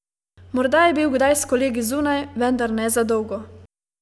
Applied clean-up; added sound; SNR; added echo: none; none; none; none.